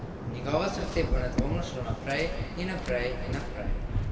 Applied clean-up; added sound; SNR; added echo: none; Waves, surf; -1 dB; reverberation time 2.1 s.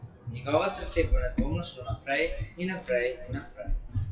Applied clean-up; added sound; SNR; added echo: classical method WPE with log-MMSE.